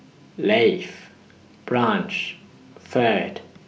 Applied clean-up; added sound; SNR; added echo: none; none; none; none.